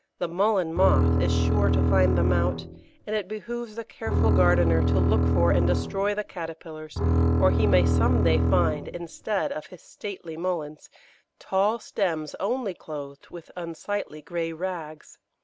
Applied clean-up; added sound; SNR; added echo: none; Bowed string instrument; -5 dB; none.